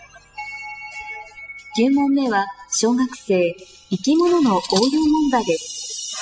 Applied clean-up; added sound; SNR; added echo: classical method spectral subtraction.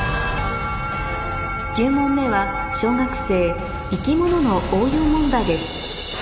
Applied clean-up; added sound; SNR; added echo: none; none; none; none.